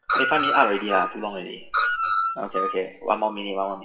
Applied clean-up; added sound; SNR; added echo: classical method WPE with log-MMSE.